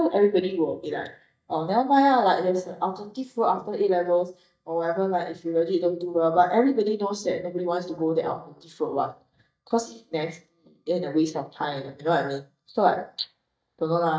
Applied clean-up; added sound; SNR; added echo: neural mask model DeepFilterNet 3.